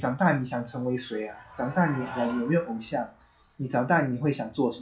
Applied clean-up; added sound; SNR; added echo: classical method log-MMSE.